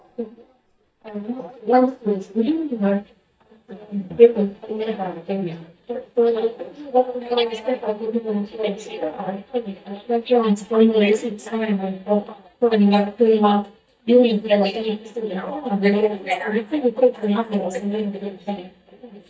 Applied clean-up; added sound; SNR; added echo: neural mask model DeepFilterNet 3.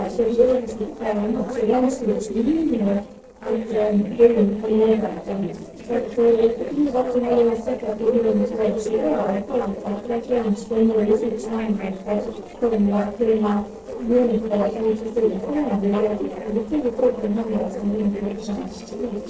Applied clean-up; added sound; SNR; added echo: neural separator model SepFormer DNS4.